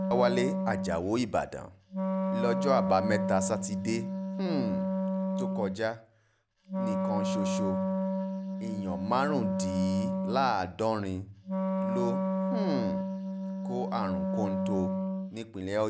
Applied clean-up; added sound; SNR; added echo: none; Wind instrument, woodwind instrument; -1 dB; none.